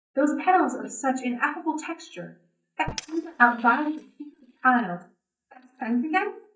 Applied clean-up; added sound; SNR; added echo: neural mask model DeepFilterNet 3.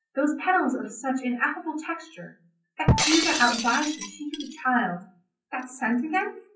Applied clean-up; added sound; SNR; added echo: classical method WPE with log-MMSE.